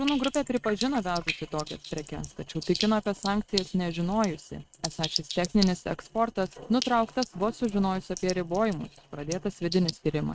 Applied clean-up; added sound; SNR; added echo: neural mask model RNNoise.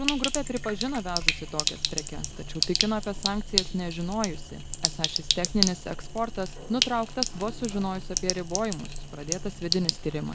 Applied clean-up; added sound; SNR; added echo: none; Sink (filling or washing); 0 dB; none.